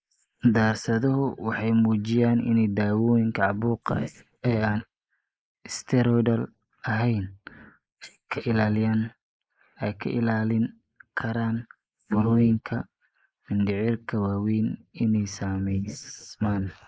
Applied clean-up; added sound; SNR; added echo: neural mask model Resemble Enhance denoiser.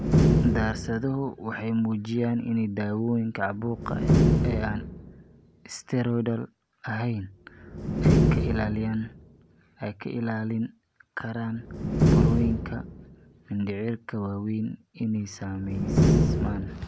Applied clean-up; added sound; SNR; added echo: none; Slam; -3 dB; none.